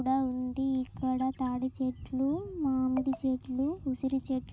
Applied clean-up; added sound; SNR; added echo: none; none; none; none.